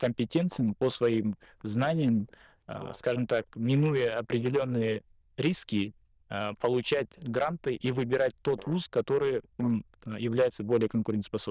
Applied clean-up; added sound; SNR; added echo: neural diffusion model UNIVERSE++.